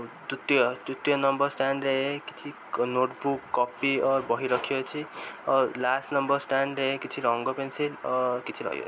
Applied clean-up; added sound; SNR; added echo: none; none; none; none.